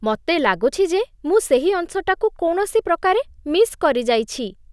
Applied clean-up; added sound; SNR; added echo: none; none; none; none.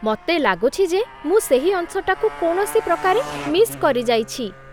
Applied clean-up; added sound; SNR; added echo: none; Motorcycle; 15 dB; none.